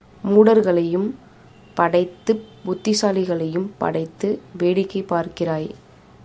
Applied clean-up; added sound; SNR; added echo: none; none; none; none.